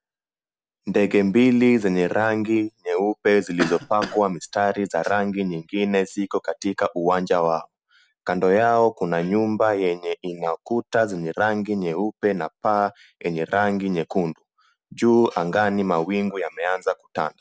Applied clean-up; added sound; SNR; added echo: none; Cough; 10 dB; none.